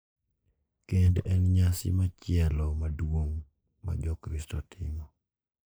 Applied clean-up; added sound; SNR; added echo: neural mask model Resemble Enhance denoiser.